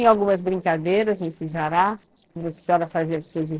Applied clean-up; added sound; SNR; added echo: neural separator model SepFormer DNS4.